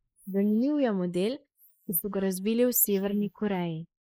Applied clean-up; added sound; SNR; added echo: neural mask model Resemble Enhance denoiser.